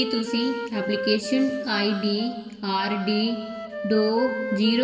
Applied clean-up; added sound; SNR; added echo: none; Wind instrument, woodwind instrument; 8 dB; reverberation time 1.8 s.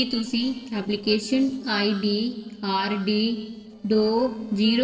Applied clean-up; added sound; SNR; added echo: neural separator model SepFormer DNS4.